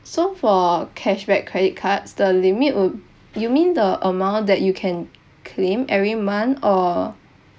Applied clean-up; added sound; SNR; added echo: none; none; none; none.